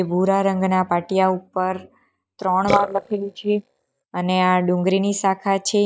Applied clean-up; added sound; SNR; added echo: neural mask model DeepFilterNet 3.